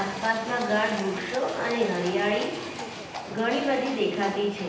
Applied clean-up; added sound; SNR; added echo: none; Livestock, farm animals, working animals; 10 dB; reverberation time 0.9 s.